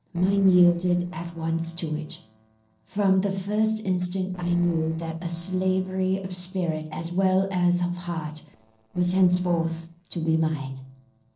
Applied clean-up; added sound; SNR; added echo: neural separator model SepFormer DNS4.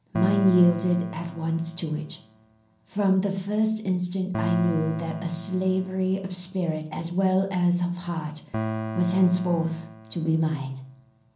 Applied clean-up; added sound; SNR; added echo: none; Piano; 10 dB; reverberation time 0.6 s.